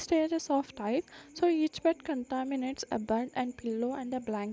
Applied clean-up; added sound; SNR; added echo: none; none; none; none.